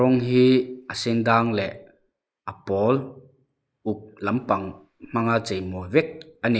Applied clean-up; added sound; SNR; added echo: neural mask model Resemble Enhance denoiser.